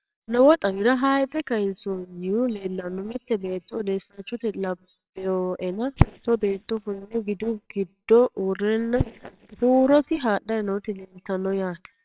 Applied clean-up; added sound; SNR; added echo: neural separator model SepFormer WHAMR!.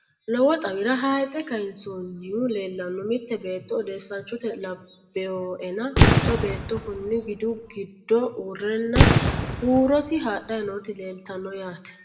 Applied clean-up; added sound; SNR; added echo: none; Fireworks; -4 dB; reverberation time 0.5 s.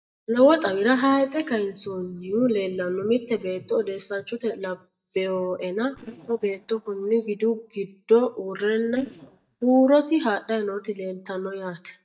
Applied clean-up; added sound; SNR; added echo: neural mask model DeepFilterNet 3.